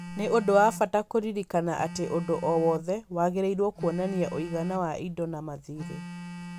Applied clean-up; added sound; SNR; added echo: none; Telephone; 13 dB; none.